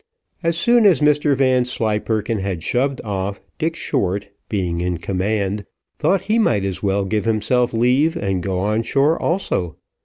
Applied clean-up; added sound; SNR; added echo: none; none; none; none.